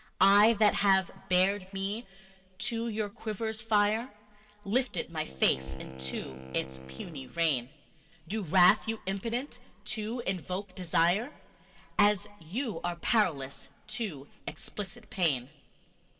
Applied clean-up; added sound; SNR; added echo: none; Wind instrument, woodwind instrument; 14 dB; reverberation time 1.9 s.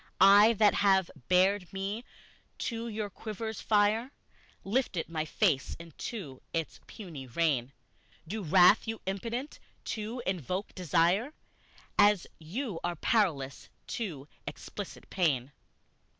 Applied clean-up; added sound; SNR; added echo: none; none; none; none.